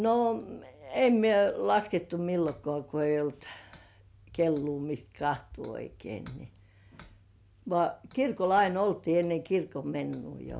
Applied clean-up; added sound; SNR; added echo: none; none; none; none.